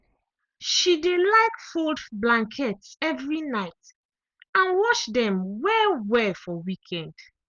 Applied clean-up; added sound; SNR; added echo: none; none; none; none.